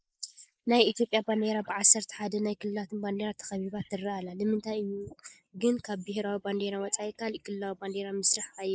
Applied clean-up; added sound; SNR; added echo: neural mask model Resemble Enhance denoiser.